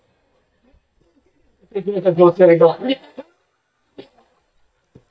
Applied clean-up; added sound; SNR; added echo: neural mask model DeepFilterNet 3.